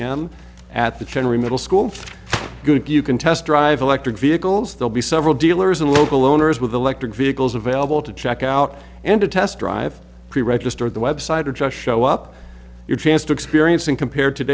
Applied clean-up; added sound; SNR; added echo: none; Gunshot, gunfire; 17 dB; none.